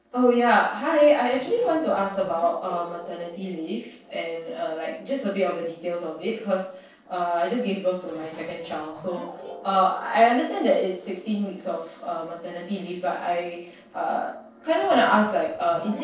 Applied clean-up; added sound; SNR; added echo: neural separator model SepFormer DNS4.